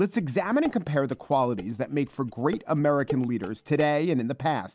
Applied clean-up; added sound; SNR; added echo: none; Dishes, pots, and pans; 17 dB; none.